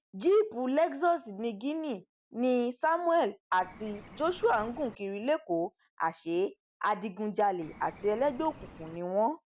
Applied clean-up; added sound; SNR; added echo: none; Bird; 19 dB; none.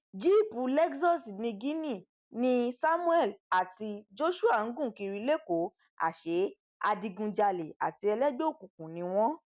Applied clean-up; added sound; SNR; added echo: none; none; none; none.